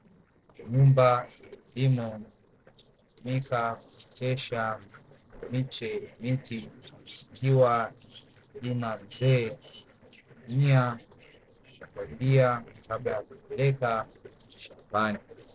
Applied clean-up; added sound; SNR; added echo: neural separator model SepFormer DNS4.